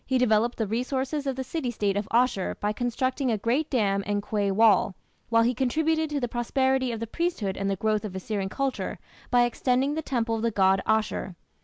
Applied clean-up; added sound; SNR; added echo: none; none; none; none.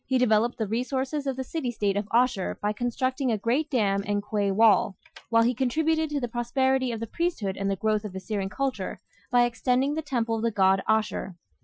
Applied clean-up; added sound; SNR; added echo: classical method Wiener filter.